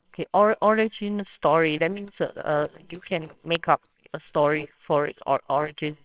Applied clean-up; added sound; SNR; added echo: neural separator model SepFormer WHAMR!.